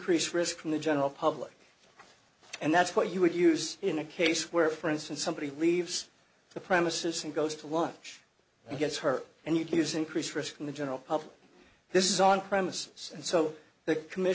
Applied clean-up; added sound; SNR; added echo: none; none; none; none.